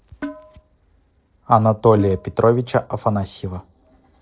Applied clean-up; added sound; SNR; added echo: neural separator model SepFormer DNS4.